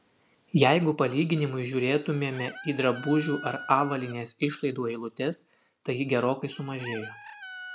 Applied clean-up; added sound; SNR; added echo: none; Chicken, rooster; 17 dB; none.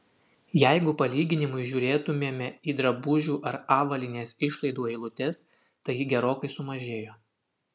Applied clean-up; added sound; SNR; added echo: none; none; none; none.